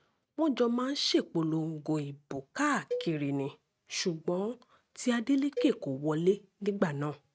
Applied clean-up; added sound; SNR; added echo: neural mask model RNNoise.